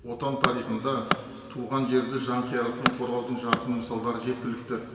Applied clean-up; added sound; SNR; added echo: none; Tools; 4 dB; reverberation time 2.5 s.